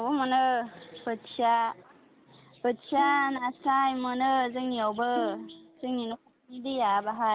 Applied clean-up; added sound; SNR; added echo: none; Bowed string instrument; 12 dB; none.